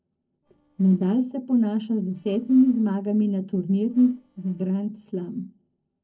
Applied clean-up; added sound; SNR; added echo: neural separator model SepFormer DNS4.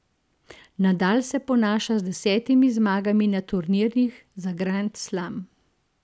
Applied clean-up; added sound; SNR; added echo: none; none; none; none.